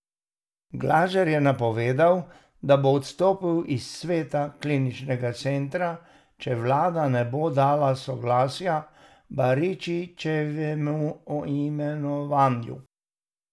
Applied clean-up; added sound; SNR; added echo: none; none; none; none.